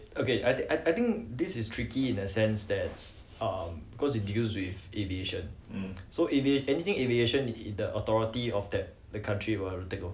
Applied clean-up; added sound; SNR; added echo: none; none; none; none.